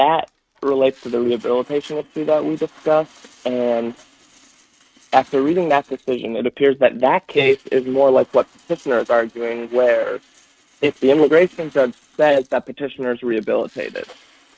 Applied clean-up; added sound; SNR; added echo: neural mask model RNNoise.